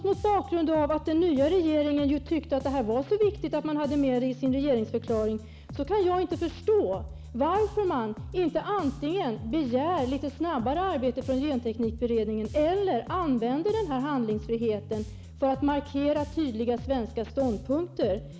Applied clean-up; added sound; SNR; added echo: none; Bass guitar; 14 dB; none.